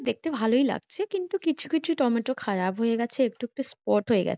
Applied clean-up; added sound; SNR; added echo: none; none; none; none.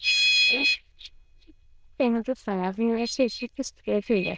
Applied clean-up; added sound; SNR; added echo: neural diffusion model UNIVERSE++.